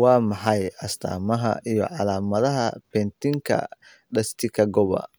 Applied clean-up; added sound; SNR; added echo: none; none; none; none.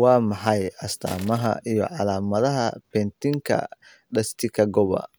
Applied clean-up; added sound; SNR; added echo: none; Crushing; 15 dB; none.